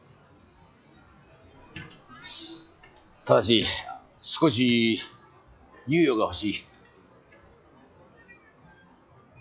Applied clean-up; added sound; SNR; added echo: classical method log-MMSE.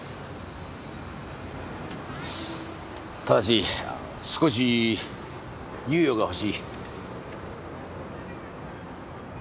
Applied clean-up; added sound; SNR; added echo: none; none; none; none.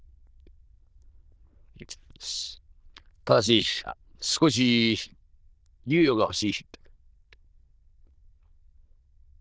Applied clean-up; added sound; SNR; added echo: neural diffusion model UNIVERSE++.